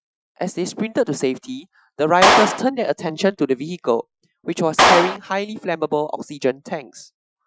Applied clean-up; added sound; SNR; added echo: classical method Wiener filter.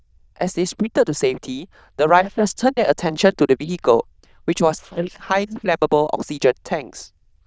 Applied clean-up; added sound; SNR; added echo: neural diffusion model UNIVERSE++.